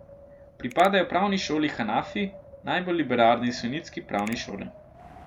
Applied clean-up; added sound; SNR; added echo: none; Finger snapping + Wind; 19 dB; none.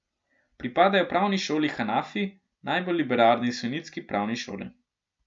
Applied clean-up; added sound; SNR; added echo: none; none; none; none.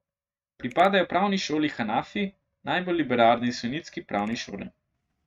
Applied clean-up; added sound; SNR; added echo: neural mask model RNNoise.